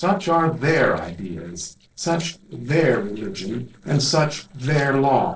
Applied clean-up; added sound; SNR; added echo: neural separator model SepFormer DNS4.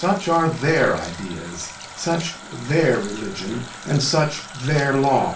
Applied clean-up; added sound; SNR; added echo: none; Water tap, faucet; 15 dB; reverberation time 0.3 s.